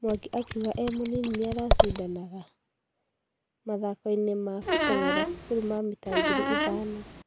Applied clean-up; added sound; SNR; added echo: none; Scissors + Squeak; -3 dB; none.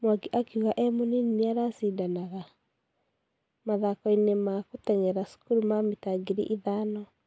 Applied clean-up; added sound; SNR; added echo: none; none; none; none.